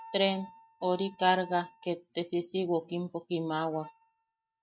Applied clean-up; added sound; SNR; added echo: neural mask model RNNoise.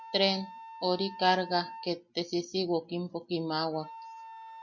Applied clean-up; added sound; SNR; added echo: none; Wind instrument, woodwind instrument; 16 dB; none.